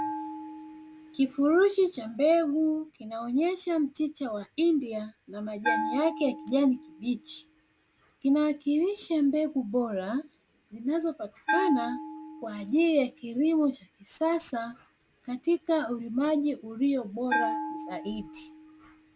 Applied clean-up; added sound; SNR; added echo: none; Bell; 10 dB; none.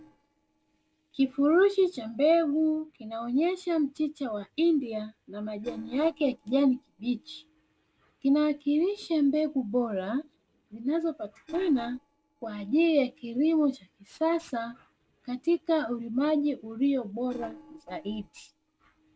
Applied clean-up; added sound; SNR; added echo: neural separator model SepFormer DNS4.